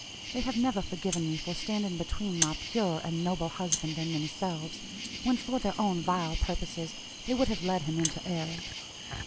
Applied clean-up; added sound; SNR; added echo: none; Rattle (instrument) + Cricket; 7 dB; none.